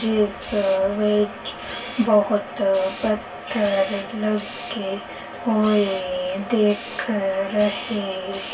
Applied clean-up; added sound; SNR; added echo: none; Camera; 17 dB; reverberation time 0.2 s.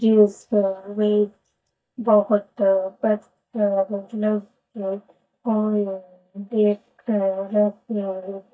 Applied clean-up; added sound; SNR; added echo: neural mask model DeepFilterNet 3.